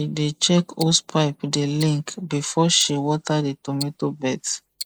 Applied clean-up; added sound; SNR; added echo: neural mask model Resemble Enhance denoiser.